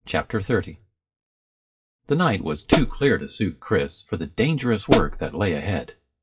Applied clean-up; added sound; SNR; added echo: classical method WPE with log-MMSE.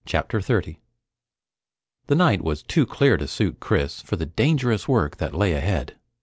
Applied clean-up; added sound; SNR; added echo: none; none; none; none.